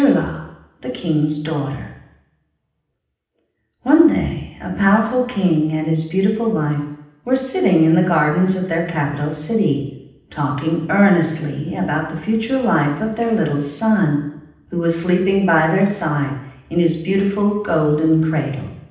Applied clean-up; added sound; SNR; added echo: none; none; none; reverberation time 0.9 s.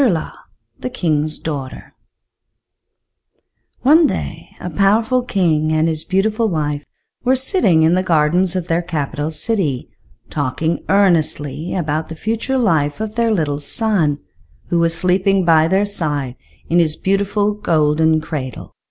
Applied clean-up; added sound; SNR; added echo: none; none; none; none.